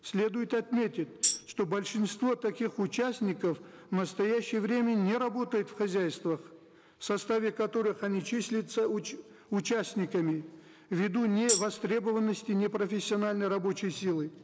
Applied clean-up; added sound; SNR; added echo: none; Tambourine; 4 dB; none.